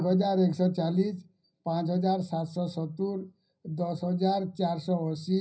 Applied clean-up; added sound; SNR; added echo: none; none; none; reverberation time 0.4 s.